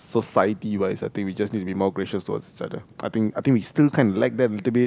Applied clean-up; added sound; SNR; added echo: none; none; none; none.